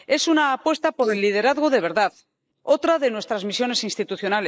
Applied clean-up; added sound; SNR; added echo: neural mask model Resemble Enhance denoiser.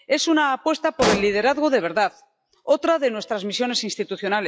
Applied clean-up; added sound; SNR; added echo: classical method log-MMSE.